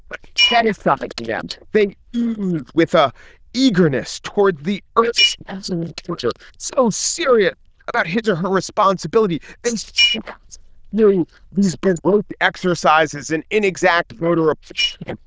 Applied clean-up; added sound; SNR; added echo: neural diffusion model UNIVERSE++.